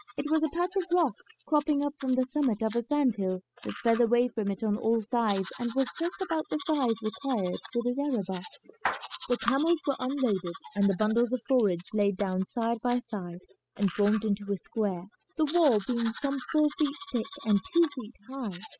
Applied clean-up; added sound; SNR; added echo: classical method spectral subtraction.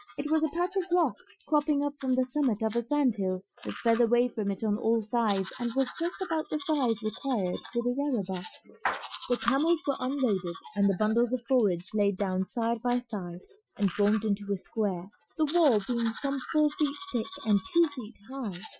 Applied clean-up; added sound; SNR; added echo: classical method Wiener filter.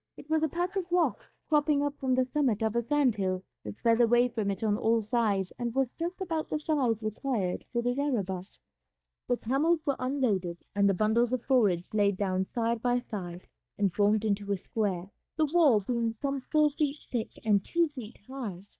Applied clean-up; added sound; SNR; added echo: neural mask model DeepFilterNet 3.